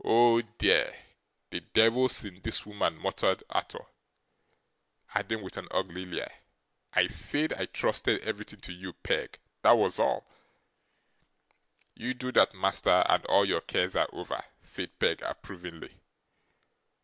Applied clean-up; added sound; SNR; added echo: none; none; none; none.